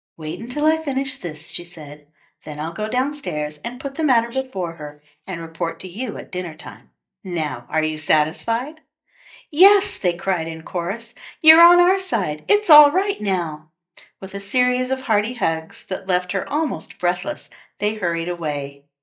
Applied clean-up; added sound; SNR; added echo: neural mask model DeepFilterNet 3.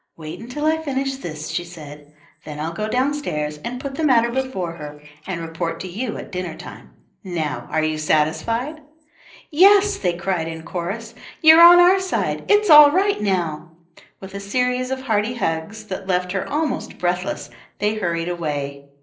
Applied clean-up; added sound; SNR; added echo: neural separator model SepFormer DNS4.